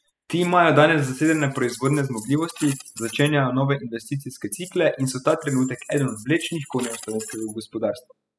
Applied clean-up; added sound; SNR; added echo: classical method spectral subtraction.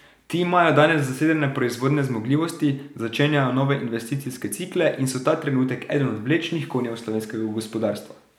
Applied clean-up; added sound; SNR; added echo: none; none; none; none.